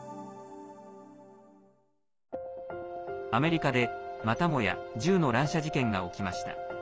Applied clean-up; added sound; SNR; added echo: none; none; none; none.